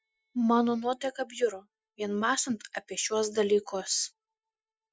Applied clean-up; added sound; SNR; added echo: classical method Wiener filter.